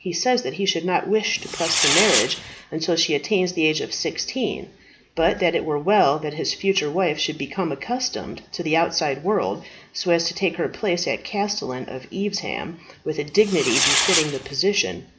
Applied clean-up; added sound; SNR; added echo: none; Fireworks; 0 dB; none.